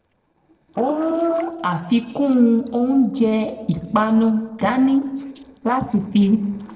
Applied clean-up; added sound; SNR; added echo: neural separator model SepFormer DNS4.